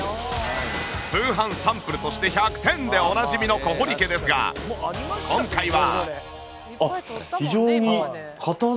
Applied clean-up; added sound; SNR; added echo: none; none; none; none.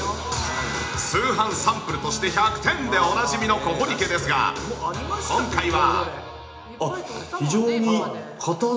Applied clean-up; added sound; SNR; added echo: none; none; none; reverberation time 0.8 s.